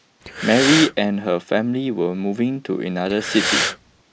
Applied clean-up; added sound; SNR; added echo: none; Breathing; 3 dB; none.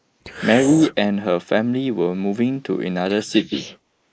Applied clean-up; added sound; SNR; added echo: neural mask model Resemble Enhance denoiser.